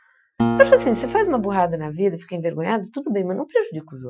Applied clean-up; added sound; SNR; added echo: classical method Wiener filter.